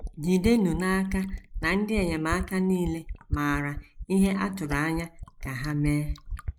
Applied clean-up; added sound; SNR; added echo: neural mask model Resemble Enhance denoiser.